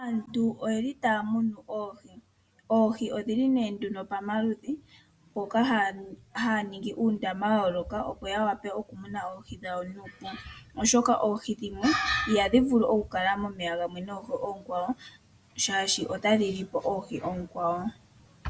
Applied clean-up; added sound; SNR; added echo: none; none; none; none.